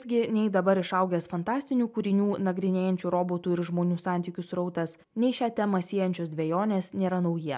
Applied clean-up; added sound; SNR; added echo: none; none; none; none.